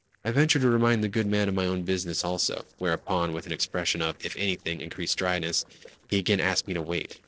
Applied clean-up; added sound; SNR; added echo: neural separator model SepFormer DNS4.